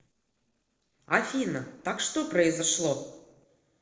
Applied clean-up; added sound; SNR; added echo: neural separator model SepFormer DNS4.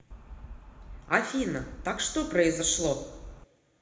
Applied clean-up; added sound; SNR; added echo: none; Wind; 14 dB; reverberation time 0.9 s.